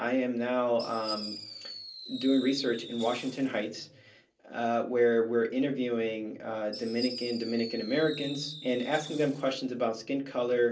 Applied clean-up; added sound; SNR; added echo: none; Fireworks; 14 dB; reverberation time 0.3 s.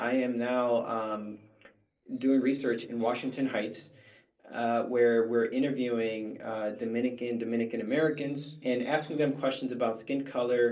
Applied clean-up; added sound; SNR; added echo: neural separator model SepFormer DNS4.